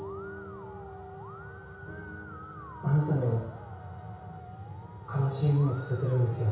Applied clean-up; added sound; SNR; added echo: none; Musical instrument; 17 dB; reverberation time 0.6 s.